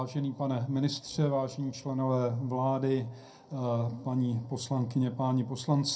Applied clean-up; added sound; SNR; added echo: none; none; none; reverberation time 0.2 s.